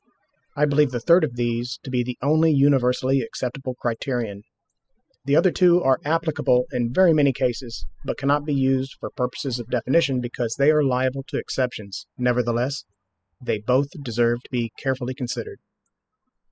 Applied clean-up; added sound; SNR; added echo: classical method spectral subtraction.